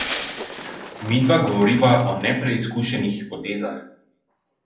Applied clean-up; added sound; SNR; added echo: none; Shatter; 12 dB; reverberation time 0.6 s.